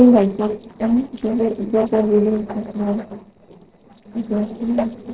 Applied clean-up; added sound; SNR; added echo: neural separator model SepFormer DNS4.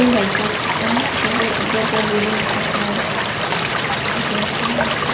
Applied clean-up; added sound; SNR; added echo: none; Stream / Liquid; -4 dB; reverberation time 0.5 s.